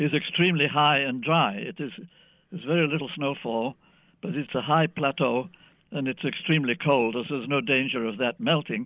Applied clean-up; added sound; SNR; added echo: none; none; none; none.